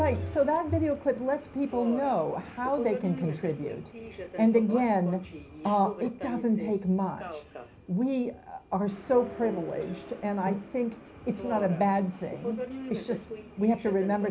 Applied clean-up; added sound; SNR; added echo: none; Subway, metro, underground; 12 dB; reverberation time 0.5 s.